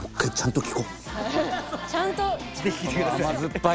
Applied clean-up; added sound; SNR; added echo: none; none; none; none.